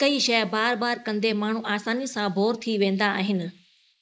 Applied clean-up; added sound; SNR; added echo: neural mask model Resemble Enhance denoiser.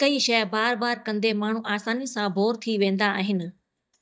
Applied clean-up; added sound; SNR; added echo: neural mask model DeepFilterNet 3.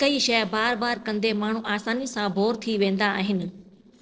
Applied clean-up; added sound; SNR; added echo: neural separator model SepFormer DNS4.